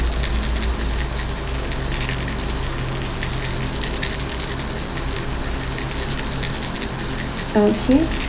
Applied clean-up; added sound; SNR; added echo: none; Rattle; 4 dB; none.